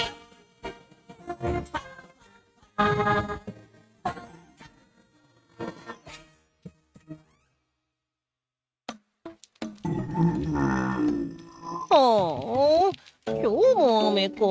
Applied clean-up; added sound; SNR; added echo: neural mask model RNNoise.